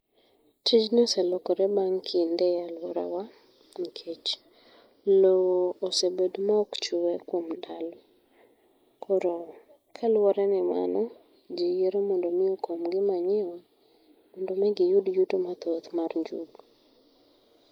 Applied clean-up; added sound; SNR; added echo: neural mask model Resemble Enhance denoiser.